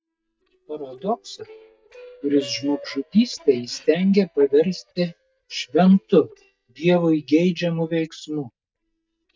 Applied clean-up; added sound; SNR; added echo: neural mask model DeepFilterNet 3.